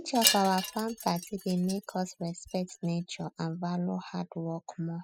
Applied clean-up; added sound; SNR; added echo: classical method spectral subtraction.